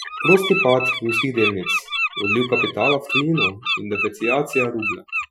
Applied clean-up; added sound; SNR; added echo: classical method Wiener filter.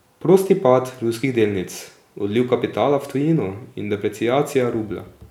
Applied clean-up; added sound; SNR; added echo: none; none; none; none.